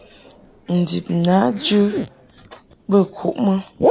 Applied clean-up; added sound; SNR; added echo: none; Zipper (clothing); 6 dB; none.